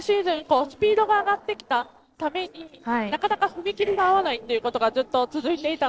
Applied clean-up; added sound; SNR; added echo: neural separator model SepFormer DNS4.